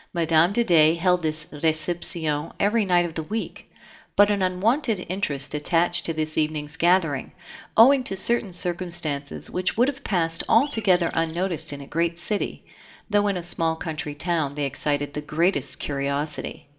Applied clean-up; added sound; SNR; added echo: none; Bird; 13 dB; reverberation time 0.4 s.